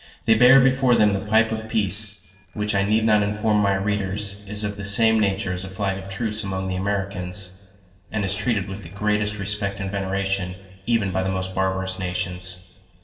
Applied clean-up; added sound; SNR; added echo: neural separator model SepFormer DNS4.